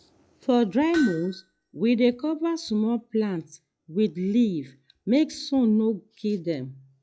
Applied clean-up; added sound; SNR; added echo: classical method log-MMSE.